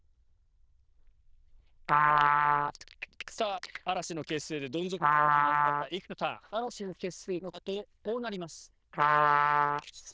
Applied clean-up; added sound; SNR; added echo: neural diffusion model UNIVERSE++.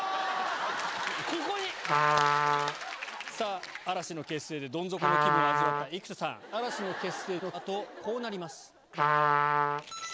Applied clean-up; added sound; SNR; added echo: none; Trumpet; -4 dB; none.